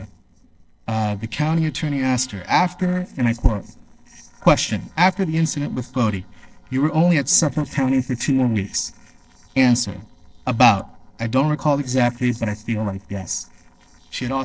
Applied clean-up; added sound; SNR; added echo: neural separator model SepFormer DNS4.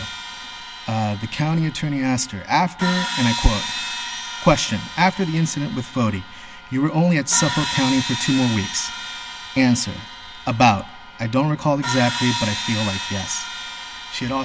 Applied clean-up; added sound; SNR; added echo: none; Crash cymbal; 8 dB; none.